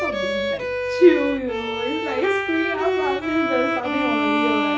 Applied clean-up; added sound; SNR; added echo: none; Bowed string instrument; 0 dB; none.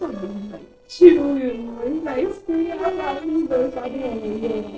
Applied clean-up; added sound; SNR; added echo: neural separator model SepFormer DNS4.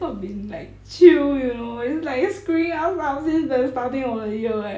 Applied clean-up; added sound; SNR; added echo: none; none; none; none.